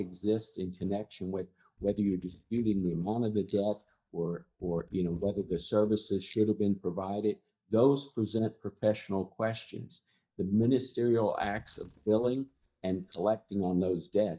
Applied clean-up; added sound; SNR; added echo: neural mask model DeepFilterNet 3.